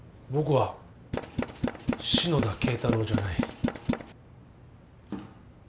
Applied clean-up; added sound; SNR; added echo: none; Tools; -1 dB; none.